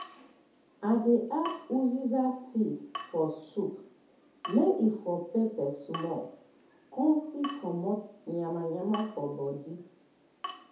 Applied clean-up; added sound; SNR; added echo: none; Drip / Water tap, faucet; 16 dB; reverberation time 0.5 s.